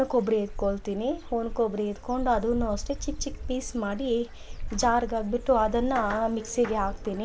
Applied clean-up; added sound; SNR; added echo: none; Bird / Dog; 9 dB; none.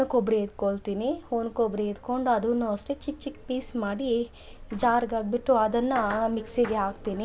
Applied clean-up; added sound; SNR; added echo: none; none; none; none.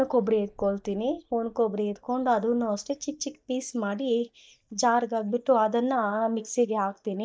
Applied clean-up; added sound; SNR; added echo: neural mask model DeepFilterNet 3.